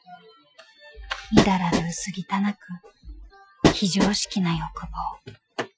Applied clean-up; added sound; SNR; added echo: classical method Wiener filter.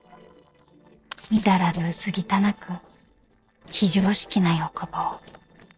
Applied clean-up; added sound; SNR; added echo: neural separator model SepFormer DNS4.